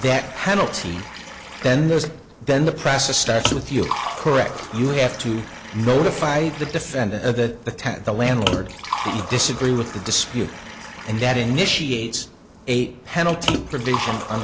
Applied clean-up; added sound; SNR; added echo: none; Liquid; 9 dB; none.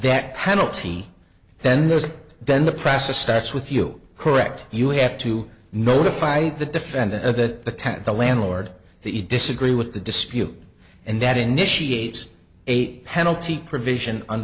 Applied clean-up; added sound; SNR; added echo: none; none; none; none.